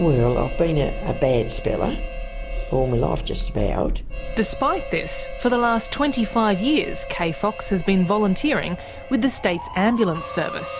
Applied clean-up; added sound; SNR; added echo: none; Harmonica; 15 dB; none.